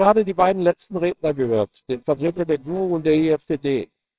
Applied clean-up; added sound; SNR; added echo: neural separator model SepFormer WHAMR!.